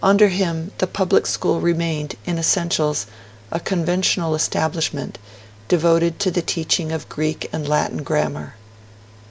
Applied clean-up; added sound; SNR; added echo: none; none; none; none.